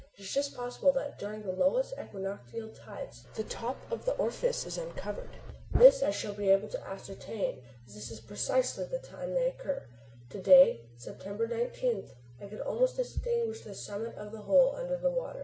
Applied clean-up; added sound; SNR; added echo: none; none; none; none.